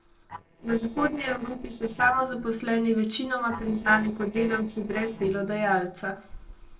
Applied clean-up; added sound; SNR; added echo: neural separator model SepFormer DNS4.